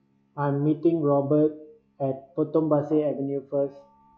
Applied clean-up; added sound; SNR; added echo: classical method log-MMSE.